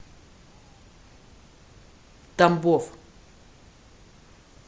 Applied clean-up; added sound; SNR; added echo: none; none; none; none.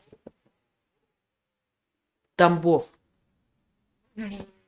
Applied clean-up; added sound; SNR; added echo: neural mask model RNNoise.